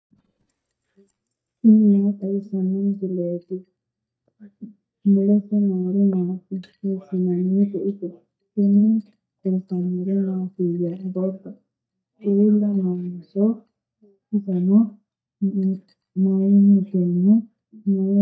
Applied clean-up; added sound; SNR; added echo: neural mask model DeepFilterNet 3.